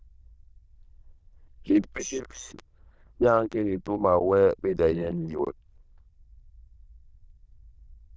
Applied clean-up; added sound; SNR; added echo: neural diffusion model UNIVERSE++.